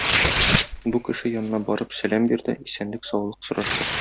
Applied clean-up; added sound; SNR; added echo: none; Tearing; 1 dB; none.